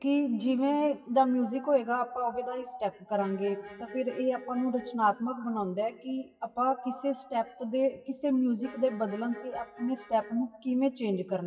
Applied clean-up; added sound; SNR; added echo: classical method WPE with log-MMSE.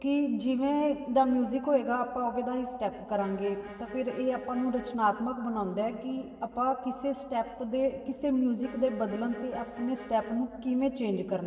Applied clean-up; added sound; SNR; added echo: none; Bowed string instrument; 16 dB; reverberation time 2.8 s.